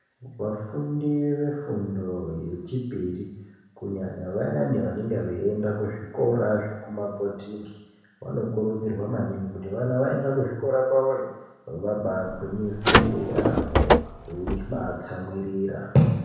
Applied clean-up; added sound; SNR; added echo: none; Car; -3 dB; reverberation time 1.0 s.